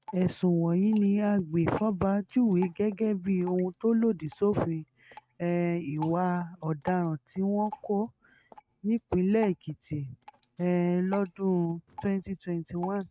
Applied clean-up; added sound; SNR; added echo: neural mask model RNNoise.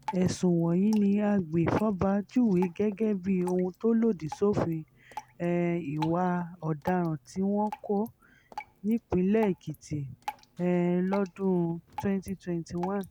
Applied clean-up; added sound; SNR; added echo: none; Drip; 18 dB; none.